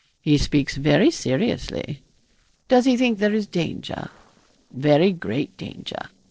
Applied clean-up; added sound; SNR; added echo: neural separator model SepFormer DNS4.